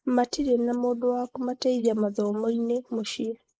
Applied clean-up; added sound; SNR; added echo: neural mask model Resemble Enhance denoiser.